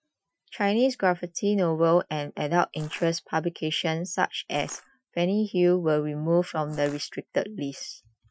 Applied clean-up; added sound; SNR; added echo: classical method Wiener filter.